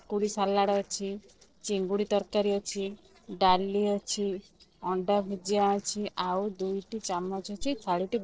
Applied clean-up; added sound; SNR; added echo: neural separator model SepFormer DNS4.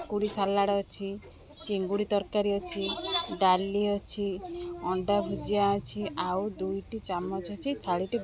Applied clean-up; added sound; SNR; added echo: none; none; none; none.